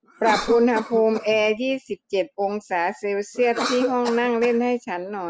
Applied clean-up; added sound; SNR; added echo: none; Cough; 11 dB; none.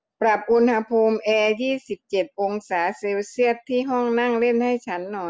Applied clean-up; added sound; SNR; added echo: none; none; none; none.